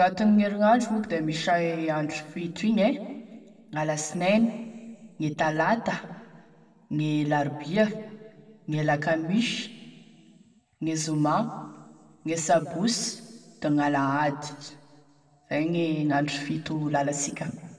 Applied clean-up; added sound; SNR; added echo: none; none; none; reverberation time 1.3 s.